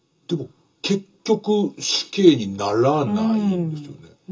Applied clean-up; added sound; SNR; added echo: none; none; none; reverberation time 0.2 s.